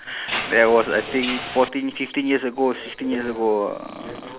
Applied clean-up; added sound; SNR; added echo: none; Mechanisms; 11 dB; none.